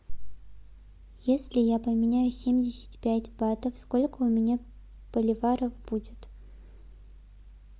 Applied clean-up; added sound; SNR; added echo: none; none; none; none.